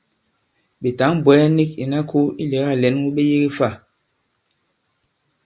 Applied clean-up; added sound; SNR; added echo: none; none; none; none.